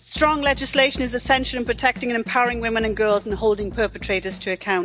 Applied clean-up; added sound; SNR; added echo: none; Drum / Drum kit; 14 dB; none.